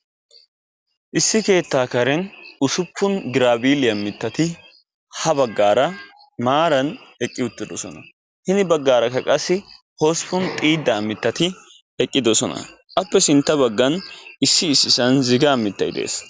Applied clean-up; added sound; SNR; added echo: none; none; none; none.